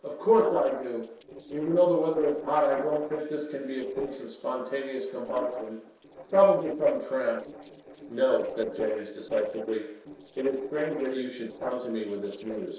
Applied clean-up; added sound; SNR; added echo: neural separator model SepFormer DNS4.